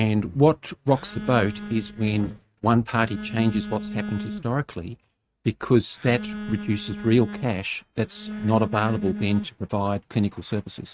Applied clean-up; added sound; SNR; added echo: neural mask model RNNoise.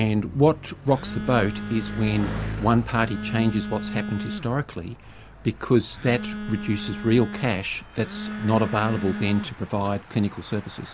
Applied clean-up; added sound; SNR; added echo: none; Bicycle + Telephone; 9 dB; none.